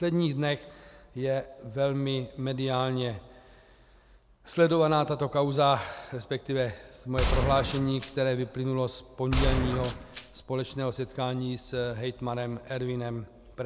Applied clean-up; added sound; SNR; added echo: none; Gunshot, gunfire; 1 dB; none.